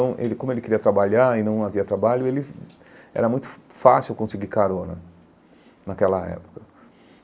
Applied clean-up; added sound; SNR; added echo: none; none; none; none.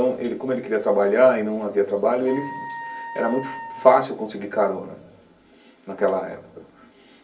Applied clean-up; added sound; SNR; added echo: none; Wind instrument, woodwind instrument; 12 dB; reverberation time 0.3 s.